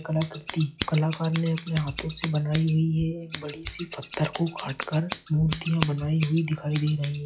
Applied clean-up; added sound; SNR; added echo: classical method log-MMSE.